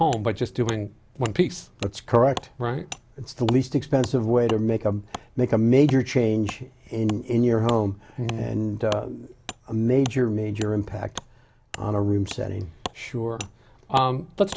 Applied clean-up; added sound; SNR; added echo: none; Wood; 17 dB; none.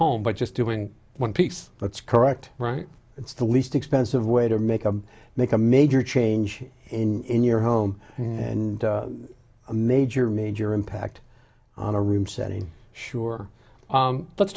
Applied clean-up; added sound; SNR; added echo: none; none; none; none.